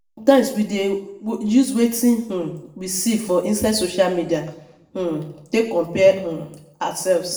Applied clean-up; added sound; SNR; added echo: none; none; none; reverberation time 0.6 s.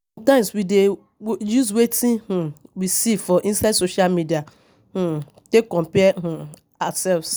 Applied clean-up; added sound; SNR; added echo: none; none; none; none.